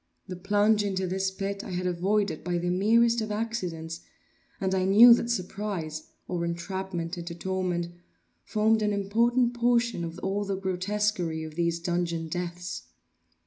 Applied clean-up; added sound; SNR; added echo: none; none; none; none.